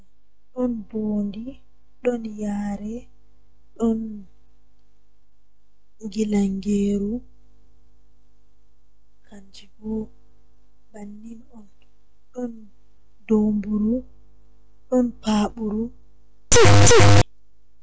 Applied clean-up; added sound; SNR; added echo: none; none; none; none.